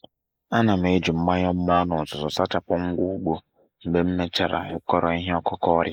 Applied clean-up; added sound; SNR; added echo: neural mask model Resemble Enhance denoiser.